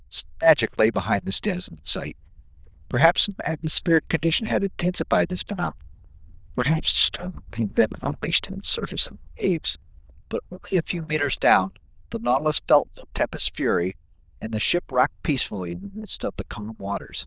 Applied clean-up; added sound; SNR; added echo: neural diffusion model UNIVERSE++.